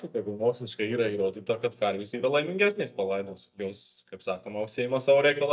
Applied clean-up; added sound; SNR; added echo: neural mask model DeepFilterNet 3.